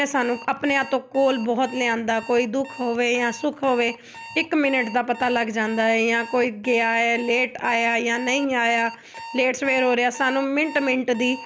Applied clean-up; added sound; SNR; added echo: none; Alarm; 17 dB; none.